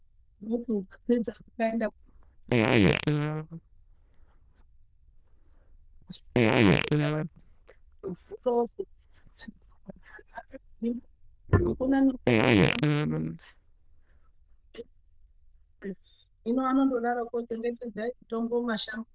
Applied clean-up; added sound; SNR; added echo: neural diffusion model UNIVERSE++.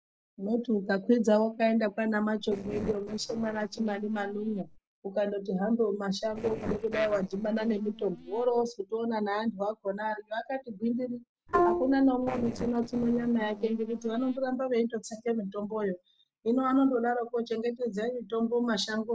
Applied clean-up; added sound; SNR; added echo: neural separator model SepFormer DNS4.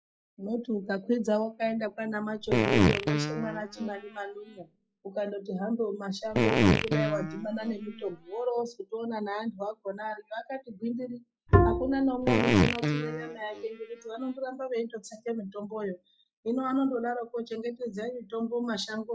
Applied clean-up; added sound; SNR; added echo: classical method log-MMSE.